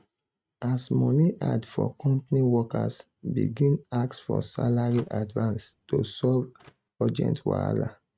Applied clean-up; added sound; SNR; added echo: neural mask model RNNoise.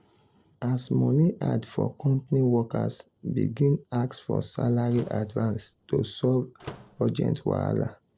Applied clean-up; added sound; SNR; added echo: neural separator model SepFormer DNS4.